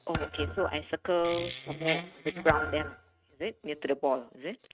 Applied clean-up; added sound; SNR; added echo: neural mask model RNNoise.